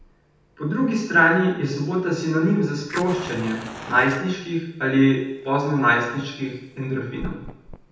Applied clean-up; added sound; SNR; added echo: none; Fire; 18 dB; reverberation time 0.8 s.